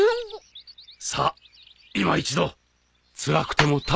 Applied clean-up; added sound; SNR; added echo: none; none; none; none.